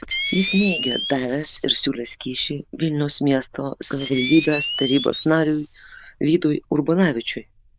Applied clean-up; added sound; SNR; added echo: neural diffusion model UNIVERSE++.